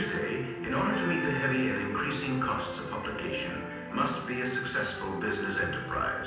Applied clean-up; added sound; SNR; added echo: none; Wind instrument, woodwind instrument; 9 dB; reverberation time 0.9 s.